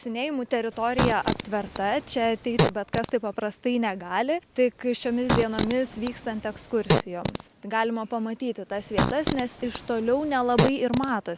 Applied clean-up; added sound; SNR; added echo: none; Fart; 2 dB; none.